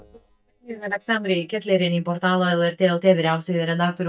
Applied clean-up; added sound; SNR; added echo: neural mask model DeepFilterNet 3.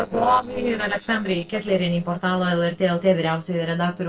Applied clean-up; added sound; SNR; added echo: neural separator model SepFormer DNS4.